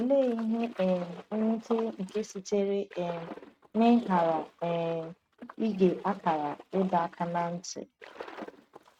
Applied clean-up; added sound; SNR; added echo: neural mask model RNNoise.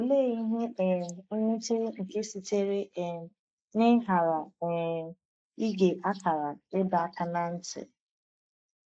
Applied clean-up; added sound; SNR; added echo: neural mask model Resemble Enhance denoiser.